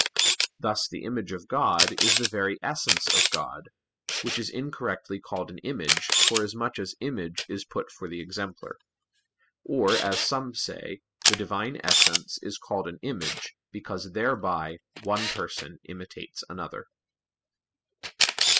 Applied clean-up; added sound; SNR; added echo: classical method spectral subtraction.